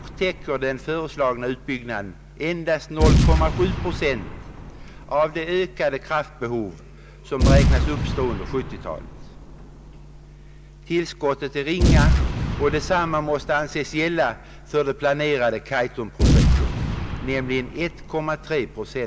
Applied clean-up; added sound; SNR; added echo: none; Boom; -1 dB; none.